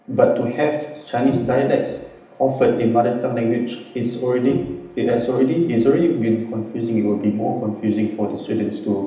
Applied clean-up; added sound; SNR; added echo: none; Bowed string instrument; 14 dB; reverberation time 0.8 s.